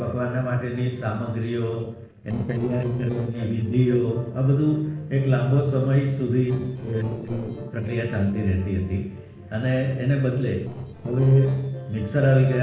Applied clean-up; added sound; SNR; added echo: neural separator model SepFormer DNS4.